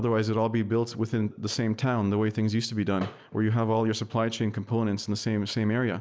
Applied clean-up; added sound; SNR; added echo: none; none; none; none.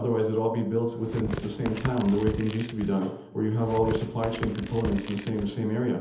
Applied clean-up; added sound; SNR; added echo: none; Tearing; 10 dB; reverberation time 0.8 s.